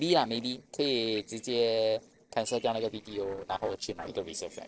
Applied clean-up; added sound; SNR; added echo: neural separator model SepFormer DNS4.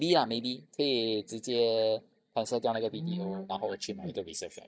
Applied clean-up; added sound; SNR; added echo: neural mask model DeepFilterNet 3.